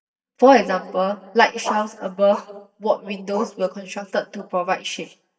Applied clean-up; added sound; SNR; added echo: neural mask model DeepFilterNet 3.